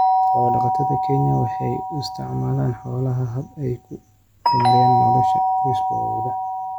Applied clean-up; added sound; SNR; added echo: none; Doorbell; -4 dB; none.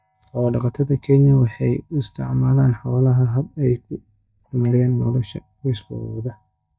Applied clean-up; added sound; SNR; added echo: neural mask model DeepFilterNet 3.